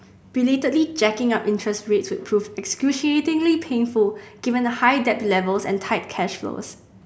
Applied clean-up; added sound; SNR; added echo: none; none; none; none.